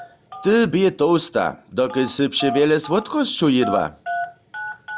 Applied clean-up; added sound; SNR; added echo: none; Telephone; 12 dB; none.